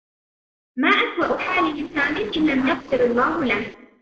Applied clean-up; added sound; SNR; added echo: neural separator model SepFormer DNS4.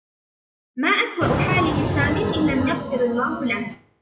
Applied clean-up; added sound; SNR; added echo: classical method WPE with log-MMSE.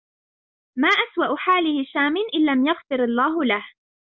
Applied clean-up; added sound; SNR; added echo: none; none; none; none.